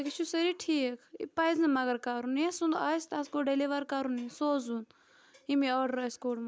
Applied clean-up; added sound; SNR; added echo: none; none; none; none.